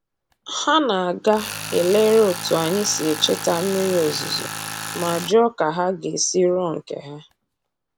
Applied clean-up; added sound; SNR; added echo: none; Tools; 12 dB; none.